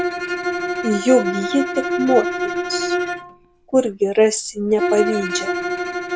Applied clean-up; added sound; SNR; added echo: none; Bowed string instrument; 3 dB; none.